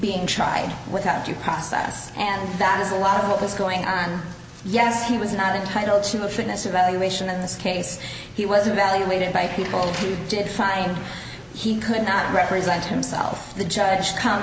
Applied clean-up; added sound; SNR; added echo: none; none; none; none.